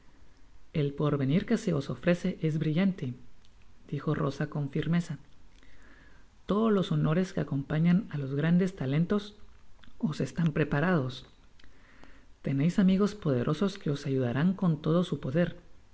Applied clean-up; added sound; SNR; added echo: none; none; none; none.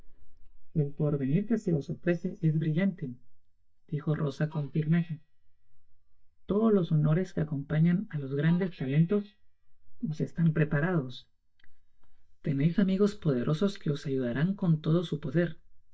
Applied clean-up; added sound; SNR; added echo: neural mask model DeepFilterNet 3.